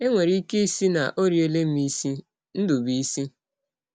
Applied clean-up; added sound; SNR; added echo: none; none; none; none.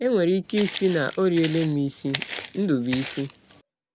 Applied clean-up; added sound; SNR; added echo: none; Walk, footsteps; 9 dB; none.